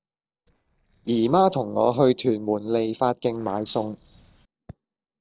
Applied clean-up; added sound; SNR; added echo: neural separator model SepFormer DNS4.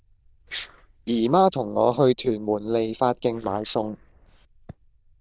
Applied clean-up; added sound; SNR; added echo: neural diffusion model UNIVERSE++.